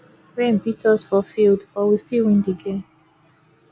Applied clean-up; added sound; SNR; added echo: none; none; none; none.